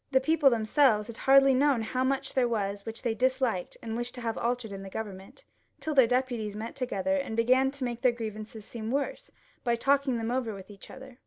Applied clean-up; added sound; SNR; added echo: none; none; none; none.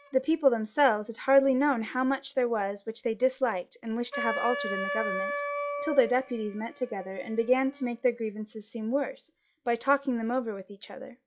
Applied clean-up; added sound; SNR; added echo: classical method log-MMSE.